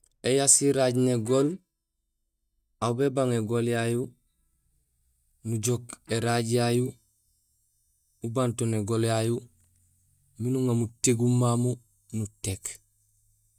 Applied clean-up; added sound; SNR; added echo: neural mask model DeepFilterNet 3.